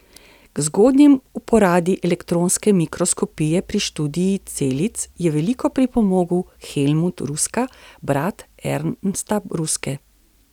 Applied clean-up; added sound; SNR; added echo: none; none; none; none.